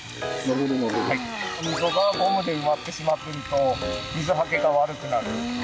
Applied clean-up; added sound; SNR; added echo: none; Wind instrument, woodwind instrument; 20 dB; none.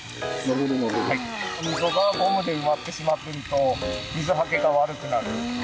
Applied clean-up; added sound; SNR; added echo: none; none; none; none.